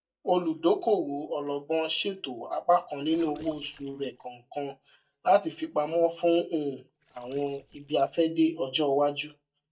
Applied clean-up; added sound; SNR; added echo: neural mask model DeepFilterNet 3.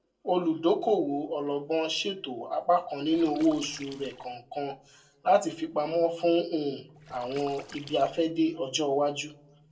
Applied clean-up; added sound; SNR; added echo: neural separator model SepFormer DNS4.